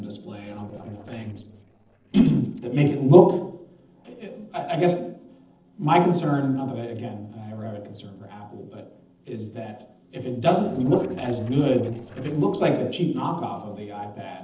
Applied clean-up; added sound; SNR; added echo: neural separator model SepFormer DNS4.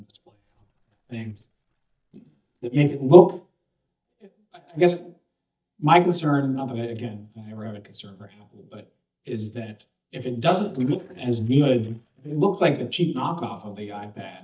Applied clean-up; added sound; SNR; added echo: neural mask model DeepFilterNet 3.